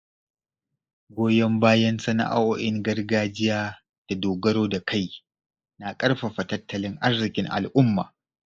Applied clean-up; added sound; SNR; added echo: neural mask model Resemble Enhance denoiser.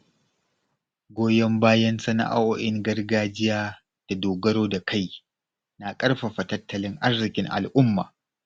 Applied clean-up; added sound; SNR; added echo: none; none; none; none.